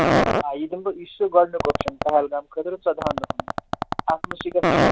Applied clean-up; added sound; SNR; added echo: none; Fart; 0 dB; none.